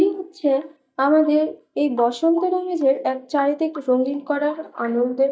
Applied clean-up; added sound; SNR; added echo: neural mask model DeepFilterNet 3.